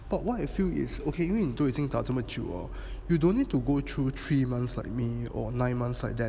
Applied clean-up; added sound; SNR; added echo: none; none; none; none.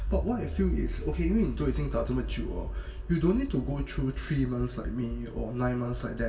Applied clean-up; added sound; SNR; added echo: none; Accelerating, revving, vroom; 4 dB; reverberation time 0.3 s.